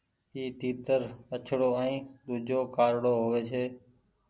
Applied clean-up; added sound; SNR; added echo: none; none; none; none.